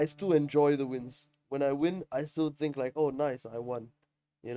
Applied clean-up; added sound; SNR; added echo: neural mask model RNNoise.